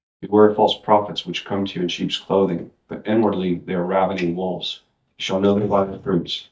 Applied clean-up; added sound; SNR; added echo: neural mask model DeepFilterNet 3.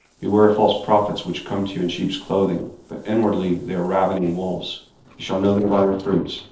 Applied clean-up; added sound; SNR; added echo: neural separator model SepFormer DNS4.